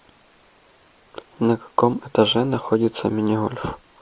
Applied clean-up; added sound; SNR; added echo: none; none; none; none.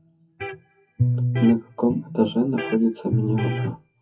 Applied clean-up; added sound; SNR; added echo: classical method WPE with log-MMSE.